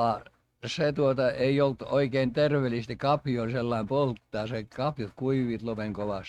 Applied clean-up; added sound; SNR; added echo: neural mask model RNNoise.